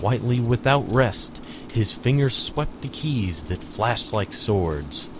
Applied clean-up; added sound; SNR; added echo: none; Rain; 15 dB; none.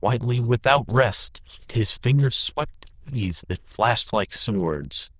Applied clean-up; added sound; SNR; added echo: neural diffusion model UNIVERSE++.